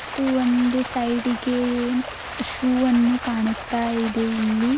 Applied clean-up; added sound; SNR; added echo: none; Stream; 11 dB; none.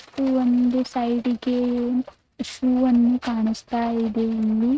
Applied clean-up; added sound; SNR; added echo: neural mask model RNNoise.